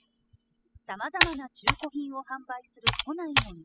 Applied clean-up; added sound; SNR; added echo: classical method spectral subtraction.